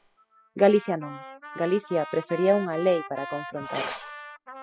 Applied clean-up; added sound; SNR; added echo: classical method spectral subtraction.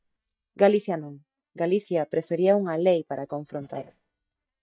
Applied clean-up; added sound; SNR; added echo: neural mask model DeepFilterNet 3.